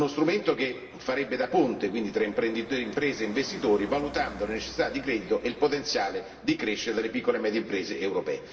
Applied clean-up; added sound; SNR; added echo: none; Car passing by; 19 dB; reverberation time 1.0 s.